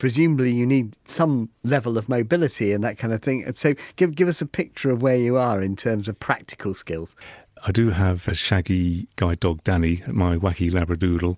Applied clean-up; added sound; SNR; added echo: none; none; none; none.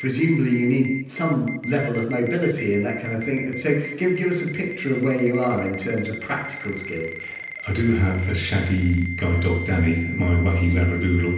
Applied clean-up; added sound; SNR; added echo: none; Ringtone; 12 dB; reverberation time 0.9 s.